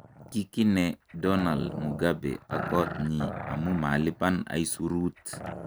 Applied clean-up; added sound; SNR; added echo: none; Growling; 11 dB; none.